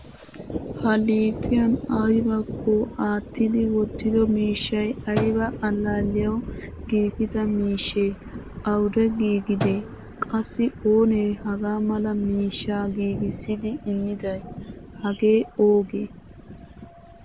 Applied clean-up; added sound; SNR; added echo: none; Thunder + Drum; 11 dB; none.